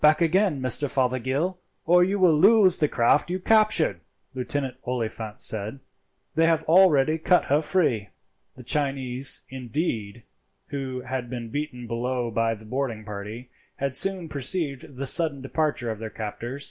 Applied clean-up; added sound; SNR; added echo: none; none; none; none.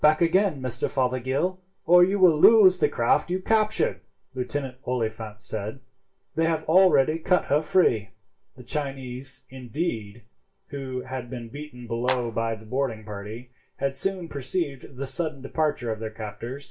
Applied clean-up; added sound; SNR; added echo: none; Clapping; 8 dB; reverberation time 0.2 s.